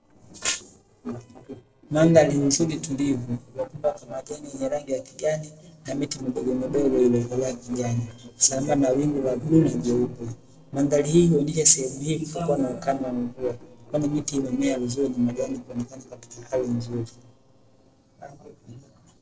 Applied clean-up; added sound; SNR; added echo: neural separator model SepFormer DNS4.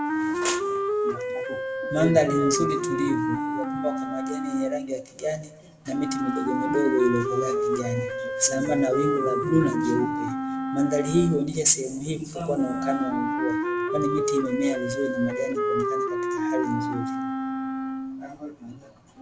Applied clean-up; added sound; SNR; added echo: none; Wind instrument, woodwind instrument; 0 dB; reverberation time 0.7 s.